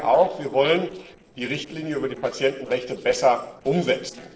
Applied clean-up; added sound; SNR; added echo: neural separator model SepFormer DNS4.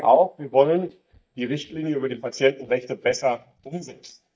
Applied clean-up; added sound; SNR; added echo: neural mask model DeepFilterNet 3.